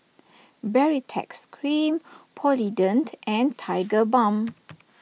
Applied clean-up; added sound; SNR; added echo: none; none; none; none.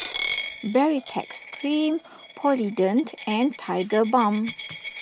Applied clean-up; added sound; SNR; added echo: none; Coin (dropping); 12 dB; none.